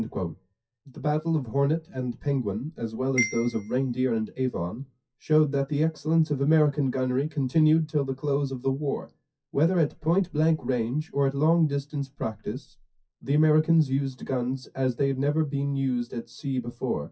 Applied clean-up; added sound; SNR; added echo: classical method WPE with log-MMSE.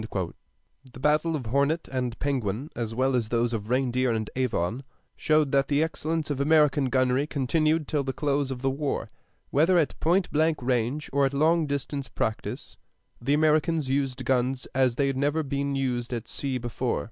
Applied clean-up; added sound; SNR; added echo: none; none; none; none.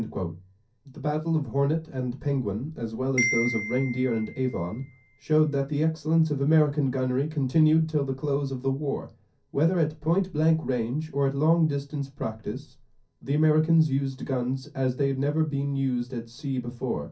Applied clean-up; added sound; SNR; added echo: none; Marimba, xylophone; 9 dB; reverberation time 0.3 s.